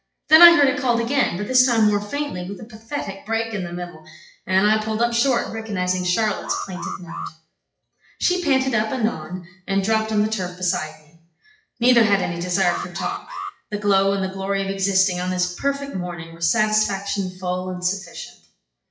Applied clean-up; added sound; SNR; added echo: classical method WPE with log-MMSE.